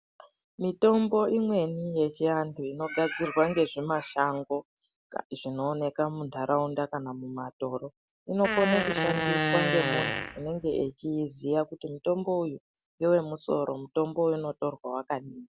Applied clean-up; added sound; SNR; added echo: none; Fart; 0 dB; none.